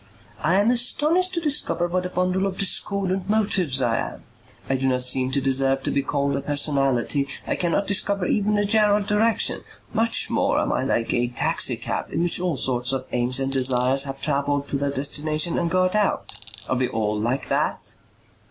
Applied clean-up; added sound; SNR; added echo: none; Coin (dropping); 2 dB; none.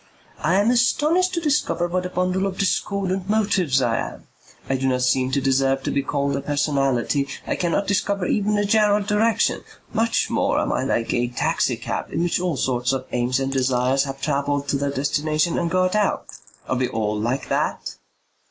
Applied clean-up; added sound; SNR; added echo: neural mask model Resemble Enhance denoiser.